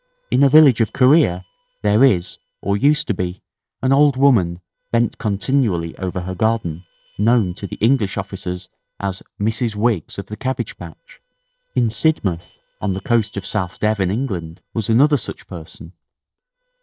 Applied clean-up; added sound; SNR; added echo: neural separator model SepFormer DNS4.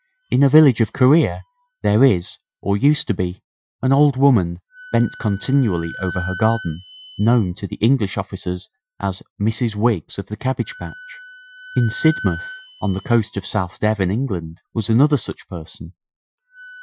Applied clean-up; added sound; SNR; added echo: classical method Wiener filter.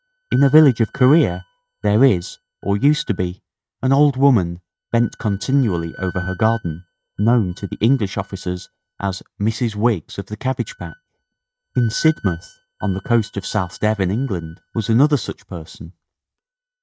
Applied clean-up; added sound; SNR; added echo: neural mask model RNNoise.